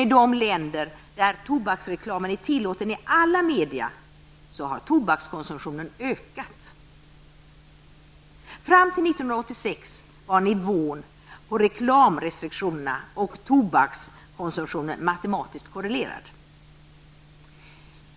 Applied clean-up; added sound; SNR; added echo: none; none; none; none.